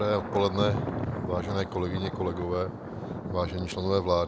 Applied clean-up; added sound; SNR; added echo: none; Thunder; 5 dB; none.